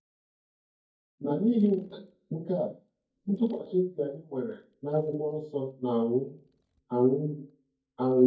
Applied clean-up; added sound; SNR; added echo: neural mask model DeepFilterNet 3.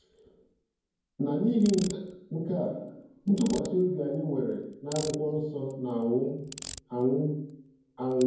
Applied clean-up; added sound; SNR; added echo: none; Ratchet, pawl; 18 dB; reverberation time 0.9 s.